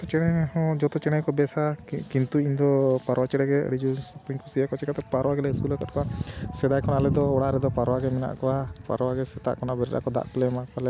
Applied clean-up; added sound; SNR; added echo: none; none; none; none.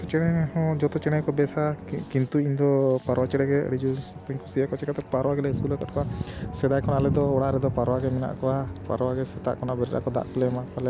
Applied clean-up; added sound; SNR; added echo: none; Musical instrument; 15 dB; none.